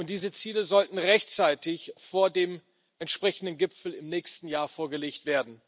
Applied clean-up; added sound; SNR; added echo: none; none; none; none.